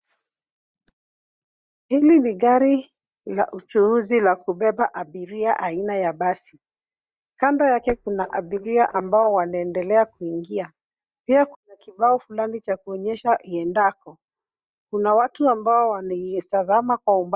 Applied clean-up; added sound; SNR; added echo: neural mask model DeepFilterNet 3.